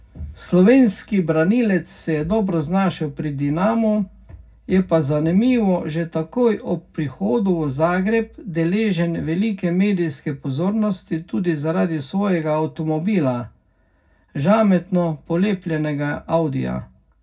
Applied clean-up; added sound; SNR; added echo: none; none; none; reverberation time 0.4 s.